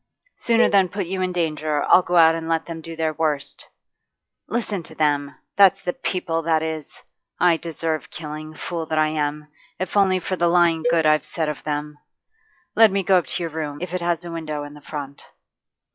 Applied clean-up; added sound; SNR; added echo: classical method log-MMSE.